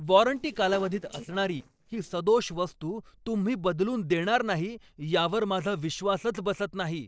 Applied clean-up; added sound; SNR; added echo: neural separator model SepFormer DNS4.